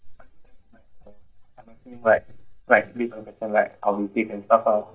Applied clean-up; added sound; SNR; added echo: neural mask model DeepFilterNet 3.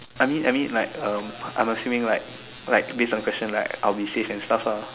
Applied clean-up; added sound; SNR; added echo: none; none; none; none.